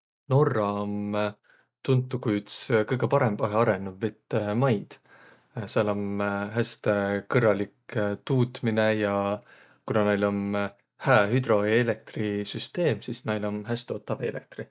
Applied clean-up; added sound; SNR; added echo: none; none; none; none.